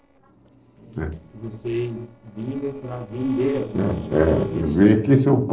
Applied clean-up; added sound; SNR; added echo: neural separator model SepFormer DNS4.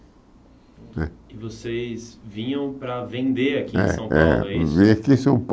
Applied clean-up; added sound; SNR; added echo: none; none; none; none.